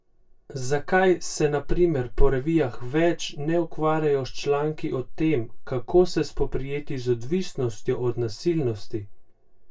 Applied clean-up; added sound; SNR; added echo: none; none; none; reverberation time 0.2 s.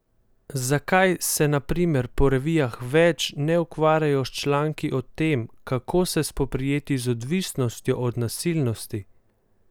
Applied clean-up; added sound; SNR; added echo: none; none; none; none.